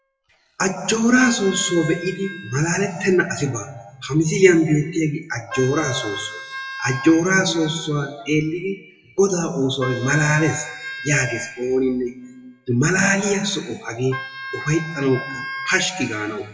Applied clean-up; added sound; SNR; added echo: classical method WPE with log-MMSE.